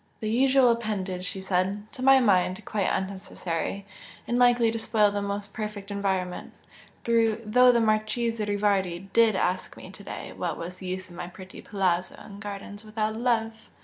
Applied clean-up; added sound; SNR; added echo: none; none; none; none.